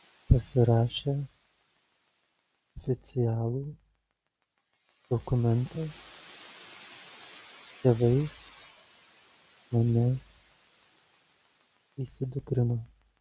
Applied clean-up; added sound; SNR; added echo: none; none; none; none.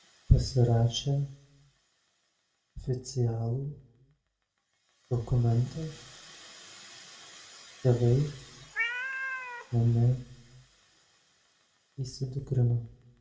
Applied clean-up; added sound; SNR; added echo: none; Cat; 5 dB; reverberation time 0.4 s.